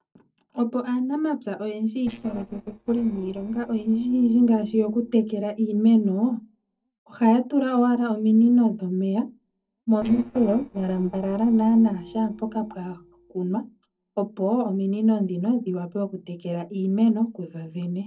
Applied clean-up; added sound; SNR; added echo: neural separator model SepFormer DNS4.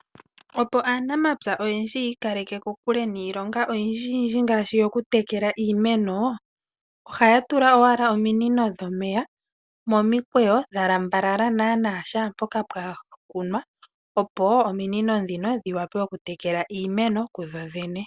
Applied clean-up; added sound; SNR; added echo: none; none; none; none.